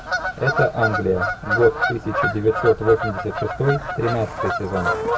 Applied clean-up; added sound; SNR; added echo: none; Bird vocalization, bird call, bird song / Fowl; 3 dB; none.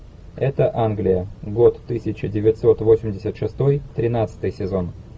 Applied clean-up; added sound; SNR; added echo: none; none; none; none.